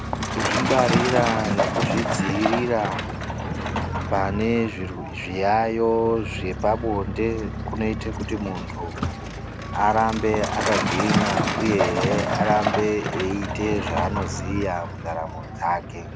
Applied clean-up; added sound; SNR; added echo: none; Truck; 1 dB; none.